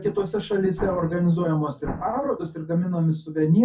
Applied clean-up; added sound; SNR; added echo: none; Explosion; 13 dB; reverberation time 0.3 s.